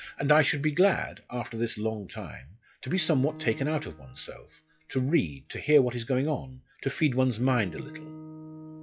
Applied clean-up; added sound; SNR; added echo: classical method log-MMSE.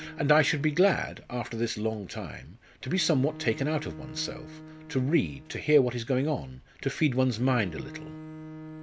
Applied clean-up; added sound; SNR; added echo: none; Bowed string instrument; 17 dB; none.